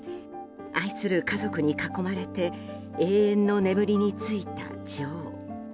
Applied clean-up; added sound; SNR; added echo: none; Electric guitar / Strum; 13 dB; none.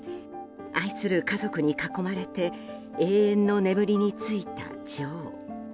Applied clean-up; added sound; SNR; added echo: none; none; none; none.